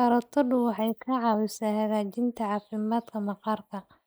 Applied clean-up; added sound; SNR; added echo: neural mask model Resemble Enhance denoiser.